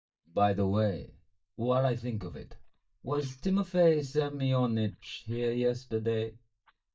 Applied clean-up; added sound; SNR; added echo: neural mask model DeepFilterNet 3.